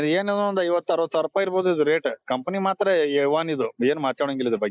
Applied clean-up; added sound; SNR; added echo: neural mask model Resemble Enhance denoiser.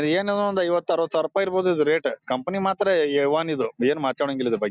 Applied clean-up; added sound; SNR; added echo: none; none; none; none.